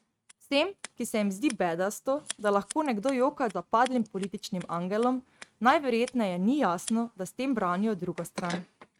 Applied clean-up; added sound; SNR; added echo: neural mask model RNNoise.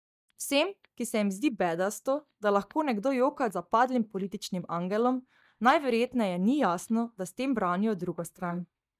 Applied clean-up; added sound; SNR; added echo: neural mask model DeepFilterNet 3.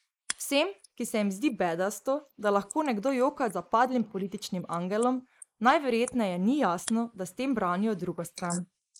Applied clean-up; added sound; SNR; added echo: neural mask model Resemble Enhance denoiser.